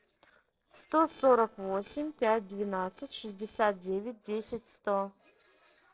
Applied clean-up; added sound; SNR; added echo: neural separator model SepFormer DNS4.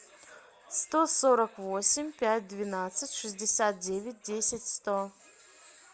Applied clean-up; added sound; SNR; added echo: none; none; none; none.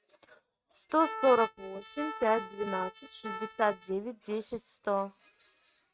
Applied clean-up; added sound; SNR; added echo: neural mask model RNNoise.